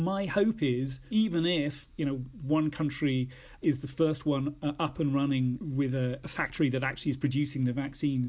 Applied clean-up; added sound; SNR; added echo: none; none; none; none.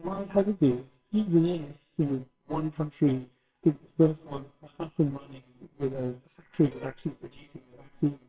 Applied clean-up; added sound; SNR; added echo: neural separator model SepFormer WHAMR!.